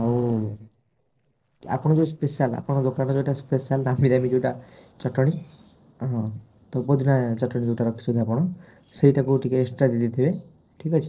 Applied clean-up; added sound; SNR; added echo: neural separator model SepFormer DNS4.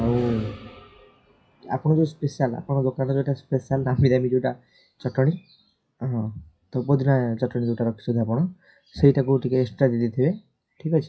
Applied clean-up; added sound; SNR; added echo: classical method WPE with log-MMSE.